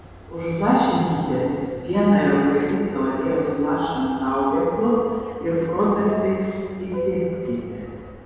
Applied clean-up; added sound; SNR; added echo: none; Subway, metro, underground; 15 dB; reverberation time 1.9 s.